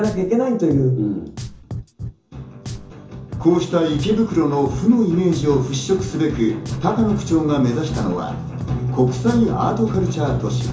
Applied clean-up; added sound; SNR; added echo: none; Drum; 15 dB; reverberation time 0.7 s.